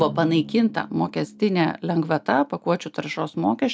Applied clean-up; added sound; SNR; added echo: none; Drum; 18 dB; none.